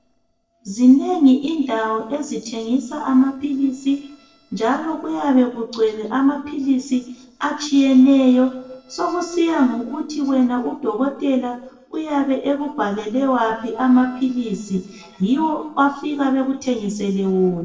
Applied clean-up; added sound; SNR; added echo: neural separator model SepFormer DNS4.